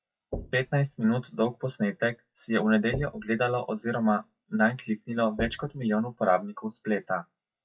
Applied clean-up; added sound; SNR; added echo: classical method WPE with log-MMSE.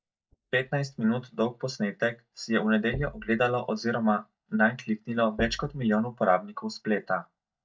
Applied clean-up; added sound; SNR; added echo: neural mask model DeepFilterNet 3.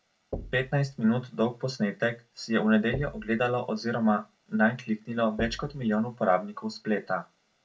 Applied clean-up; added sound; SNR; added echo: none; Knock / Wood; 17 dB; reverberation time 0.2 s.